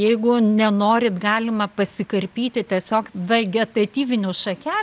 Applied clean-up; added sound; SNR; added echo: none; none; none; none.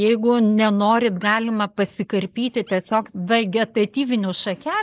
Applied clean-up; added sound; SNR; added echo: neural mask model Resemble Enhance denoiser.